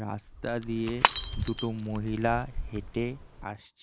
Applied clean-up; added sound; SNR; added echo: none; Shatter / Crushing; 1 dB; none.